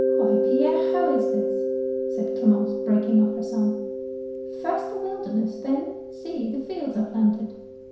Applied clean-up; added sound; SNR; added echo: none; Mallet percussion; 1 dB; reverberation time 0.7 s.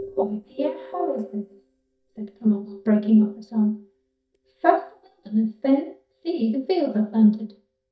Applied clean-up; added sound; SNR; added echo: neural mask model DeepFilterNet 3.